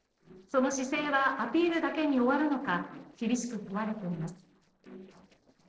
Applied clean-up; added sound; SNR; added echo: neural separator model SepFormer DNS4.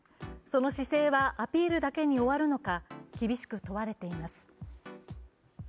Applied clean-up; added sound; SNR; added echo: none; none; none; none.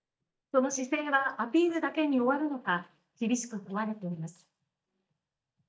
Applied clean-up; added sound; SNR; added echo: neural mask model DeepFilterNet 3.